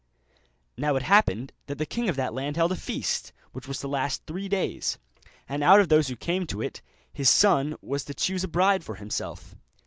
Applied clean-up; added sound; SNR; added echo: none; none; none; none.